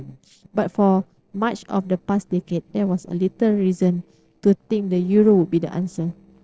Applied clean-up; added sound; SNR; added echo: neural separator model SepFormer DNS4.